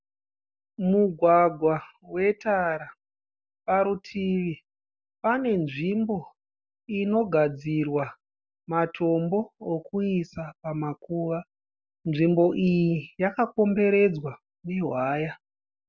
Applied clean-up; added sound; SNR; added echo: none; none; none; none.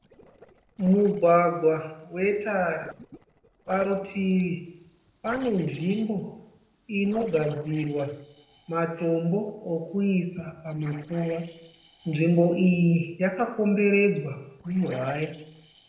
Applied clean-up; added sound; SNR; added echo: neural separator model SepFormer DNS4.